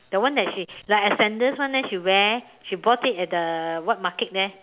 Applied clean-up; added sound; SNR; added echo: none; none; none; none.